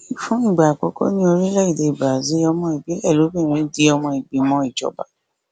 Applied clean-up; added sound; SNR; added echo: none; none; none; none.